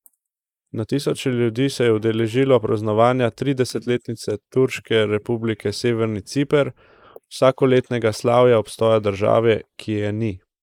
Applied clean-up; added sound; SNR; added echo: neural mask model Resemble Enhance denoiser.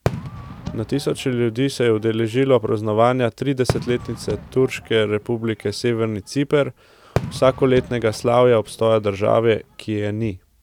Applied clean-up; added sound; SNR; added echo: none; Fireworks; 13 dB; none.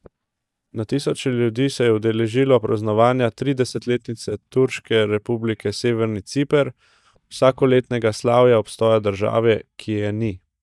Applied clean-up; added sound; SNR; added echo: neural mask model DeepFilterNet 3.